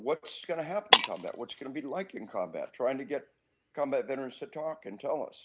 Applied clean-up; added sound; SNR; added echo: none; Shatter; -3 dB; none.